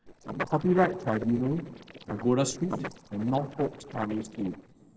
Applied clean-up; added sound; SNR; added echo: neural separator model SepFormer DNS4.